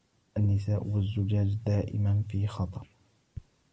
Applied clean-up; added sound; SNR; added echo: none; none; none; none.